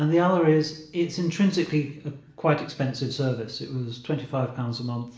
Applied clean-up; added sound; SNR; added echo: none; none; none; reverberation time 0.7 s.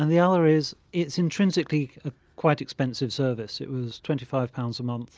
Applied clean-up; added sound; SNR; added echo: none; none; none; none.